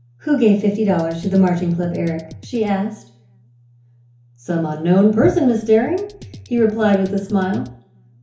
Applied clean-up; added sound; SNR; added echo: none; Drum kit; 20 dB; reverberation time 0.7 s.